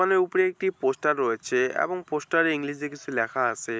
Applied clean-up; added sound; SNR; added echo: none; none; none; none.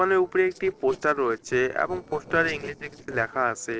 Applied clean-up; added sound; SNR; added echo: neural separator model SepFormer DNS4.